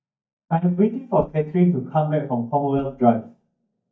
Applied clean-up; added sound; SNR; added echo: neural mask model DeepFilterNet 3.